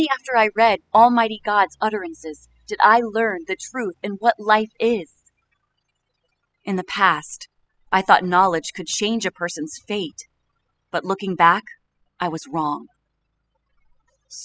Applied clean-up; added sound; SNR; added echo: classical method spectral subtraction.